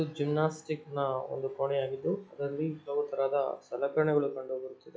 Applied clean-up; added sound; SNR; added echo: classical method log-MMSE.